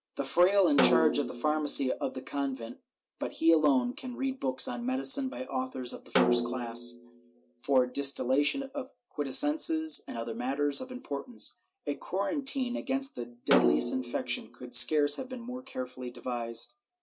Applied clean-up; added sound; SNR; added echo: none; Snare drum; 4 dB; none.